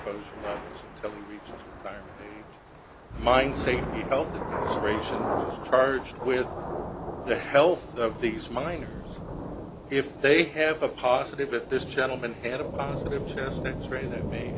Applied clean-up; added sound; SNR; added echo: none; Thunder / Rain; 6 dB; none.